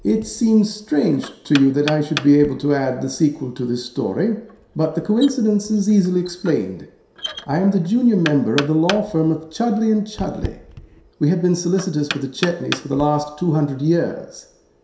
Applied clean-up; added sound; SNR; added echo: none; Knock; 15 dB; reverberation time 0.7 s.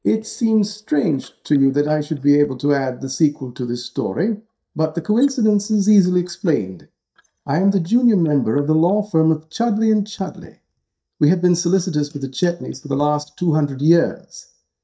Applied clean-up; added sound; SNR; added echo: neural mask model DeepFilterNet 3.